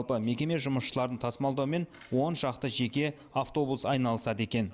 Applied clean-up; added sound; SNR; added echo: none; none; none; none.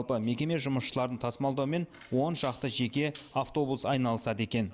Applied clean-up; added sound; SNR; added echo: none; Tambourine; 5 dB; none.